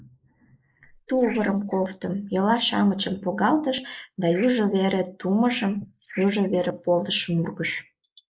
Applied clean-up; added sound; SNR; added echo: neural mask model Resemble Enhance denoiser.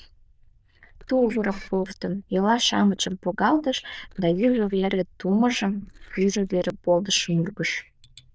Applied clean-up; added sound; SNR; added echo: neural diffusion model UNIVERSE++.